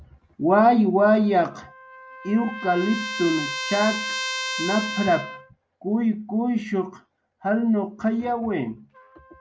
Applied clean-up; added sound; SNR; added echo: none; Trumpet; 11 dB; none.